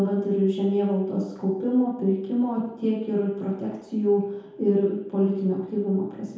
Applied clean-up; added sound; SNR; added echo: none; none; none; reverberation time 0.8 s.